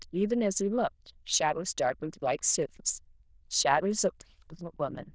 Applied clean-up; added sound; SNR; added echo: neural diffusion model UNIVERSE++.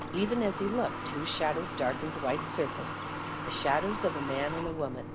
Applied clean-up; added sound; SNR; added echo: none; Water tap, faucet / Water; 5 dB; none.